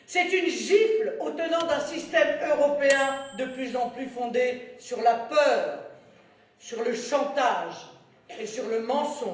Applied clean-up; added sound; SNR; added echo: none; Microwave oven; 18 dB; reverberation time 0.8 s.